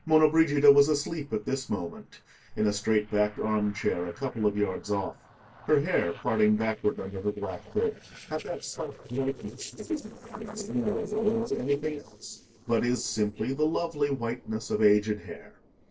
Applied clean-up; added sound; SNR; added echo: neural separator model SepFormer DNS4.